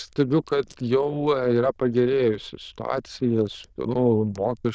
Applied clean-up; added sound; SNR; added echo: neural diffusion model UNIVERSE++.